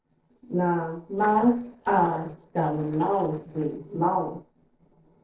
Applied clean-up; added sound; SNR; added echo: neural separator model SepFormer DNS4.